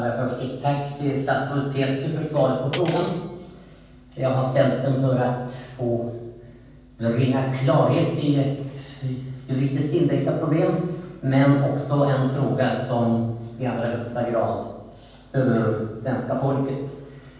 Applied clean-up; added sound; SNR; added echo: none; Cutlery, silverware; 16 dB; reverberation time 1.2 s.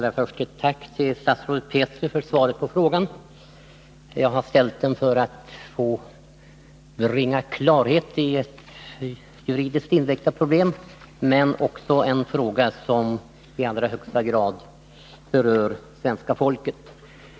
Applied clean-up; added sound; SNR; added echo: none; none; none; none.